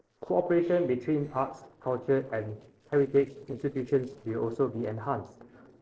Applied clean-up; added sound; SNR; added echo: neural separator model SepFormer DNS4.